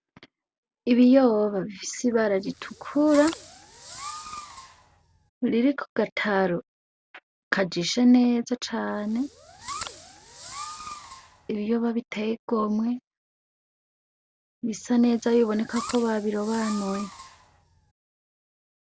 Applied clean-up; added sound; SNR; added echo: none; Fireworks; 15 dB; none.